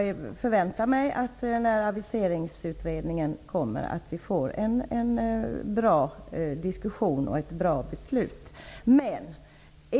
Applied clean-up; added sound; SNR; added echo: none; none; none; none.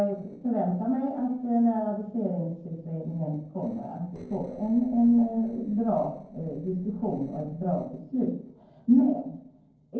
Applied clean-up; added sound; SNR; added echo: neural separator model SepFormer DNS4.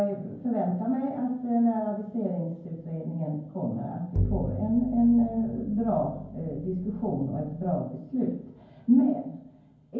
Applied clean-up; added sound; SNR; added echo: none; Bowed string instrument; 7 dB; reverberation time 0.9 s.